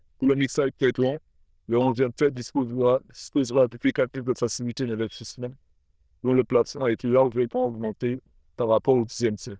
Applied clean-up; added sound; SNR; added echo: neural diffusion model UNIVERSE++.